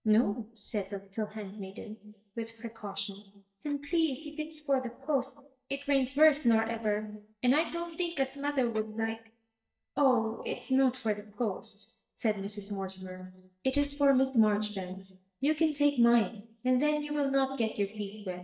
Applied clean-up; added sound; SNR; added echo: neural mask model DeepFilterNet 3.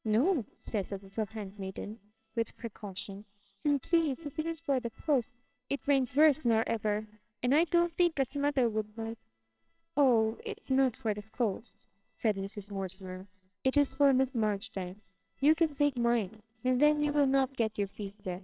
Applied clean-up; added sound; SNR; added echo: neural separator model SepFormer WHAMR!.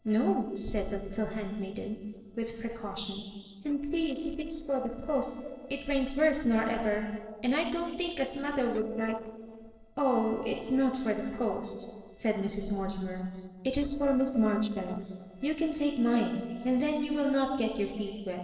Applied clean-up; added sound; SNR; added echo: neural separator model SepFormer DNS4.